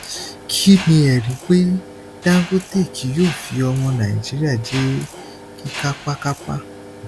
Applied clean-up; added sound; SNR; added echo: none; Mechanisms; 15 dB; none.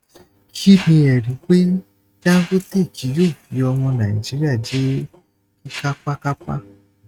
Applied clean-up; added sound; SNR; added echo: neural mask model RNNoise.